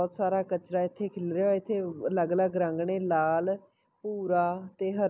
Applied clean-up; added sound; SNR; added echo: none; none; none; none.